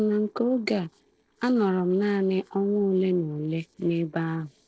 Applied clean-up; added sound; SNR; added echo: neural separator model SepFormer DNS4.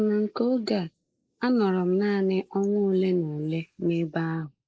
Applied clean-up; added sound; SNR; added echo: neural mask model Resemble Enhance denoiser.